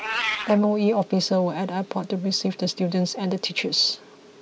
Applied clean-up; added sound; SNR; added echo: none; Meow; 12 dB; none.